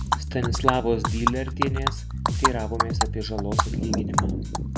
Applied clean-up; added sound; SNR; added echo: none; Bass guitar + Animal; -4 dB; none.